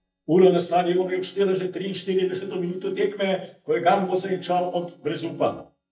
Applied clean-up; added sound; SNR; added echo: neural mask model DeepFilterNet 3.